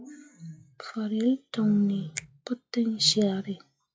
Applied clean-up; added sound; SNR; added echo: classical method log-MMSE.